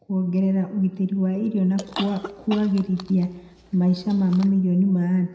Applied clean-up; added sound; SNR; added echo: none; Chewing, mastication / Cough; 17 dB; reverberation time 0.8 s.